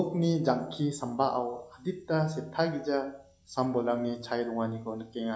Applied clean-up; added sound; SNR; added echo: classical method log-MMSE.